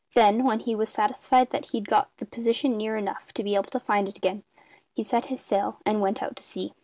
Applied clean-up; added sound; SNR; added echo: none; none; none; none.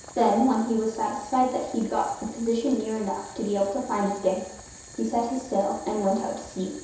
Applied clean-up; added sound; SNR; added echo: none; Boiling; 18 dB; reverberation time 0.7 s.